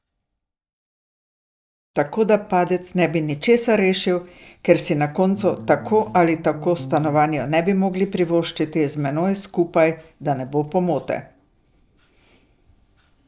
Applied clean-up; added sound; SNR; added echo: neural mask model DeepFilterNet 3.